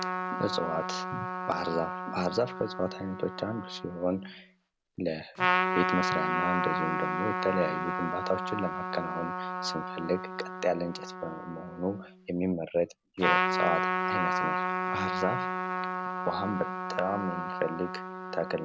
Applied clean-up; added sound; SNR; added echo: none; Trumpet; -1 dB; none.